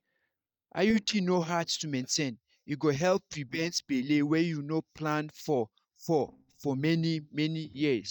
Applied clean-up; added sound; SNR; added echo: neural mask model DeepFilterNet 3.